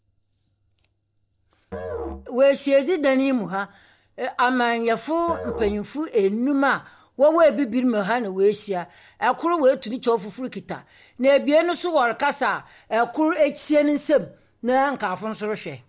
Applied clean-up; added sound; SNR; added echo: none; Musical instrument; 15 dB; none.